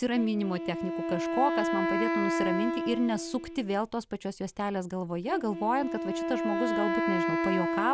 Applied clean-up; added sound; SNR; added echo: none; Wind instrument, woodwind instrument; 0 dB; none.